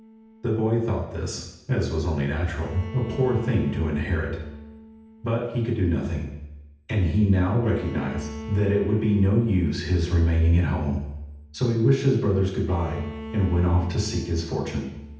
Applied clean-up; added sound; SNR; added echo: none; Bowed string instrument; 18 dB; reverberation time 0.8 s.